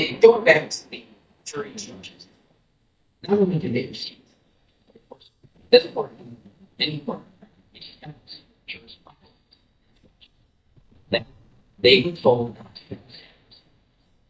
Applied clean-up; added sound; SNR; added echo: neural mask model DeepFilterNet 3.